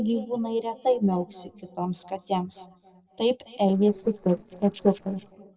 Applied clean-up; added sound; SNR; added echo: neural separator model SepFormer DNS4.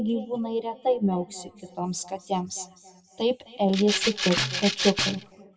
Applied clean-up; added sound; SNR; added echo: none; Rattle (instrument); 1 dB; reverberation time 1.9 s.